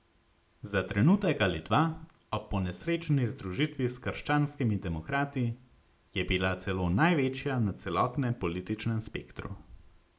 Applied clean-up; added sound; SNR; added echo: none; none; none; none.